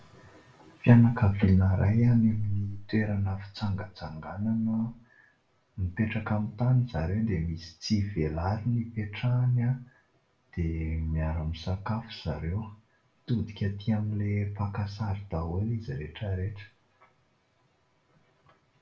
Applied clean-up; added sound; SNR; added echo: none; none; none; reverberation time 0.3 s.